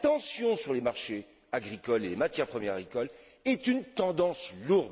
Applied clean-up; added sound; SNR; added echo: none; none; none; none.